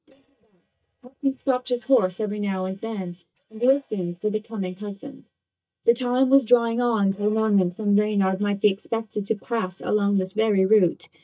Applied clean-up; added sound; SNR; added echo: neural mask model DeepFilterNet 3.